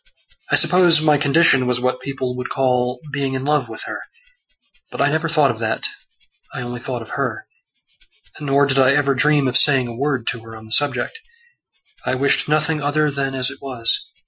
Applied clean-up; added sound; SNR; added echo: classical method Wiener filter.